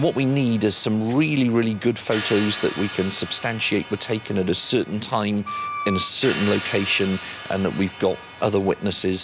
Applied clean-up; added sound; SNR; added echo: none; Crash cymbal + Wind instrument, woodwind instrument; 12 dB; none.